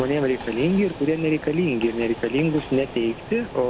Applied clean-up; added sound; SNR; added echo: none; Train; 14 dB; none.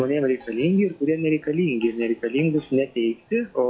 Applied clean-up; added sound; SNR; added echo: classical method log-MMSE.